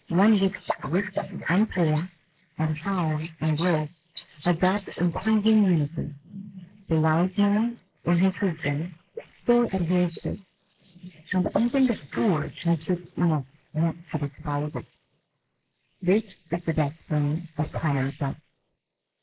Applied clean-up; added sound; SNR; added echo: neural mask model Resemble Enhance denoiser.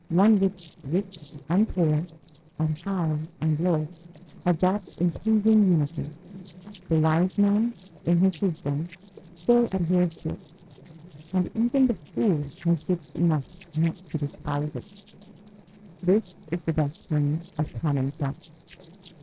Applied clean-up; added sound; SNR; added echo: neural separator model SepFormer DNS4.